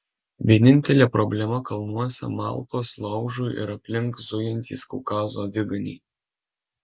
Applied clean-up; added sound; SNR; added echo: none; none; none; none.